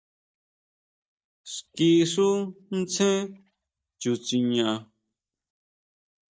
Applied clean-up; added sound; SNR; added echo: neural mask model DeepFilterNet 3.